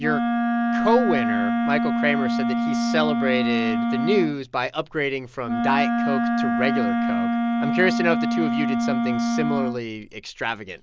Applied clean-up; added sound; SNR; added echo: none; Wind instrument, woodwind instrument; -3 dB; none.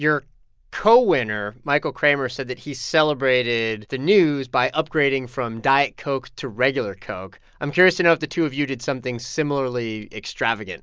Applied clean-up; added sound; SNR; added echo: none; none; none; none.